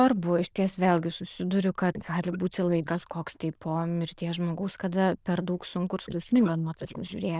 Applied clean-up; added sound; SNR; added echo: neural diffusion model UNIVERSE++.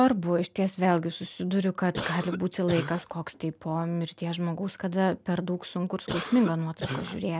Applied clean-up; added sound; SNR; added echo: none; Cough; 8 dB; none.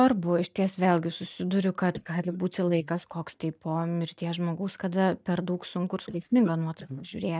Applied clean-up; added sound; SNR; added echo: neural mask model DeepFilterNet 3.